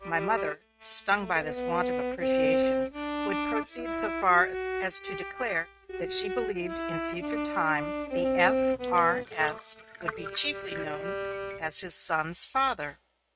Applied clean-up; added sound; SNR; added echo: neural mask model RNNoise.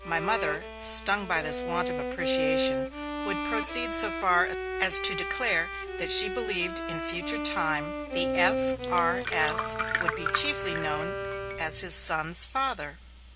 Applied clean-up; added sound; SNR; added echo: none; Bowed string instrument + Glass; 7 dB; none.